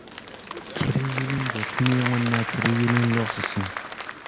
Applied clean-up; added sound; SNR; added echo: none; Applause / Crowd; 5 dB; none.